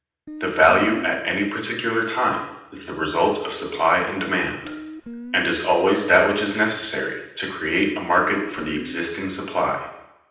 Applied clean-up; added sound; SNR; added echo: none; Guitar; 13 dB; reverberation time 0.9 s.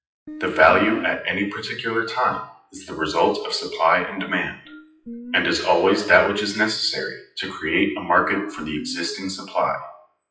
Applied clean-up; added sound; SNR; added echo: classical method WPE with log-MMSE.